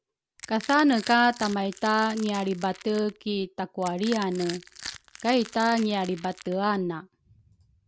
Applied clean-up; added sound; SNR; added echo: none; Crushing; 16 dB; none.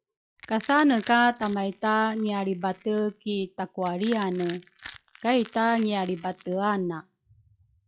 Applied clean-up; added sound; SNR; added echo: classical method log-MMSE.